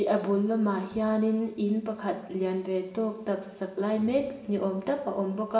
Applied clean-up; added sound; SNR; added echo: none; none; none; reverberation time 1.1 s.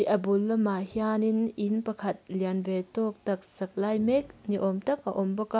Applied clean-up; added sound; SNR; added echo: none; none; none; none.